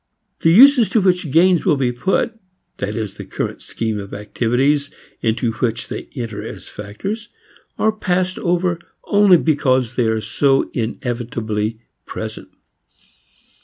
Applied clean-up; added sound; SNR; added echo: none; none; none; none.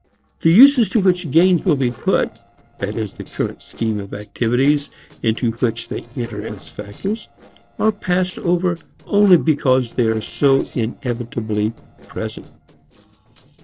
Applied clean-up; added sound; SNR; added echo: neural separator model SepFormer DNS4.